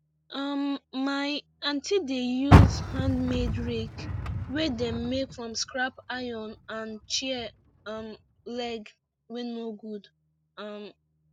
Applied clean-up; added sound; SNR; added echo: none; Car; -3 dB; none.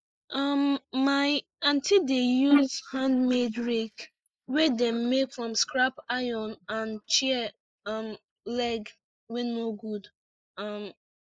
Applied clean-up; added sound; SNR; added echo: neural mask model Resemble Enhance denoiser.